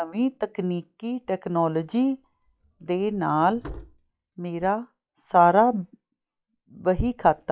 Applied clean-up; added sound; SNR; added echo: classical method log-MMSE.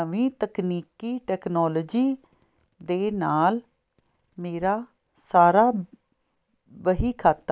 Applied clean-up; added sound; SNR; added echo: none; none; none; none.